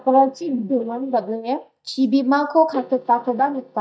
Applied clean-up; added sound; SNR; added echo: neural mask model DeepFilterNet 3.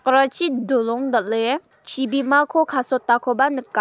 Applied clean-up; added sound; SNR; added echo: none; none; none; none.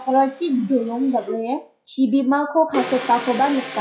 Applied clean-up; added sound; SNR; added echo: classical method WPE with log-MMSE.